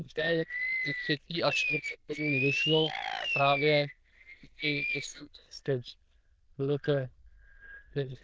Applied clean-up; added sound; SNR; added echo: neural diffusion model UNIVERSE++.